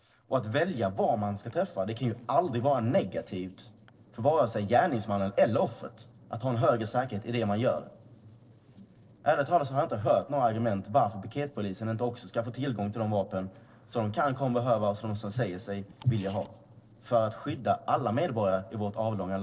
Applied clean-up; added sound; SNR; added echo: neural separator model SepFormer DNS4.